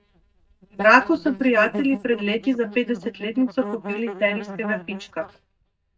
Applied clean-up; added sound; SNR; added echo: neural mask model DeepFilterNet 3.